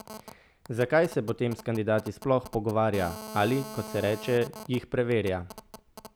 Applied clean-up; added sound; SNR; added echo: none; Telephone; 16 dB; none.